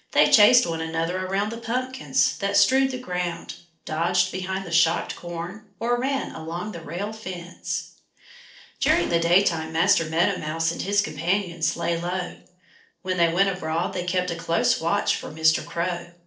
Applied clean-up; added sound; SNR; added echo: neural separator model SepFormer DNS4.